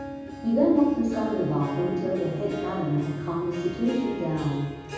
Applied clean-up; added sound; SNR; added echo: none; Harp; 10 dB; reverberation time 1.2 s.